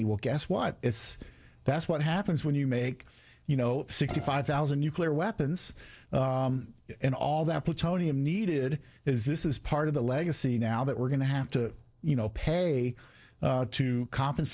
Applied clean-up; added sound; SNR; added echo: neural separator model SepFormer DNS4.